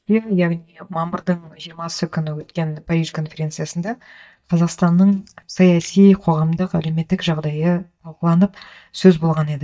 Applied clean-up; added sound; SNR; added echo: neural mask model DeepFilterNet 3.